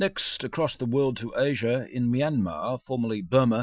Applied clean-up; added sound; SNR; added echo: classical method Wiener filter.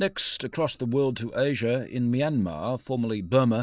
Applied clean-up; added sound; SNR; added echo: neural mask model DeepFilterNet 3.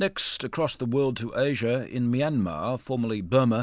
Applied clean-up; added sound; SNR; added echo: none; none; none; none.